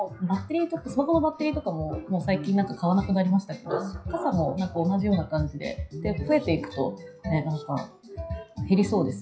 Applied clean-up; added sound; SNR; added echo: classical method WPE with log-MMSE.